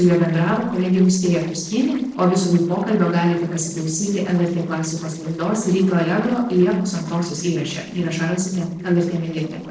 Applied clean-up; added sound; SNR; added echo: neural separator model SepFormer DNS4.